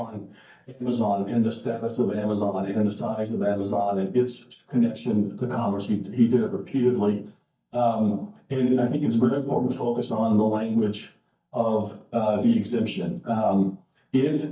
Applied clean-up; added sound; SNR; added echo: neural mask model DeepFilterNet 3.